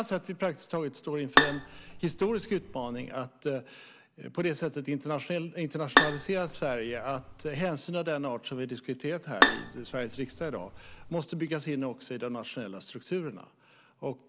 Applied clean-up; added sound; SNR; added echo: none; Bowed string instrument; -3 dB; none.